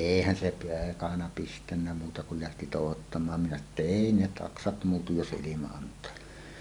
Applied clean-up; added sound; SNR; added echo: none; none; none; none.